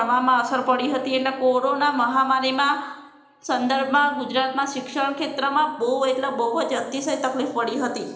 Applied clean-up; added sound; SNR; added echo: none; none; none; reverberation time 0.9 s.